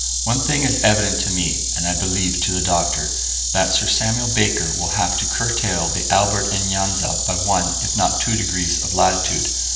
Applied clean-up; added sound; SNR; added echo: none; Insect; 0 dB; reverberation time 1.6 s.